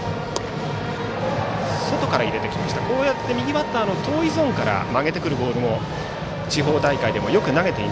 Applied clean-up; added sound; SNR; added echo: none; Wind instrument, woodwind instrument; 15 dB; none.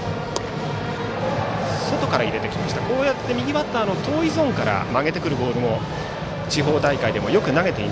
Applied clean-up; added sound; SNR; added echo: none; none; none; none.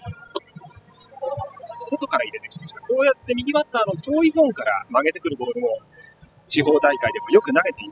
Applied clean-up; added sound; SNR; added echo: classical method spectral subtraction.